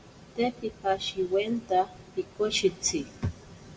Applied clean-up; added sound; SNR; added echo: none; none; none; reverberation time 1.2 s.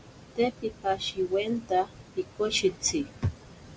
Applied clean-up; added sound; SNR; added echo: none; none; none; none.